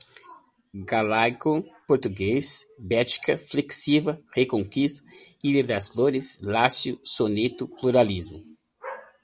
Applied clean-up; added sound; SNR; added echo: none; none; none; none.